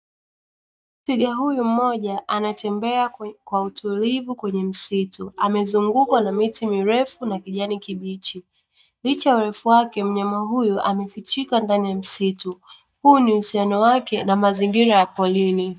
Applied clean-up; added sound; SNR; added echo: neural mask model DeepFilterNet 3.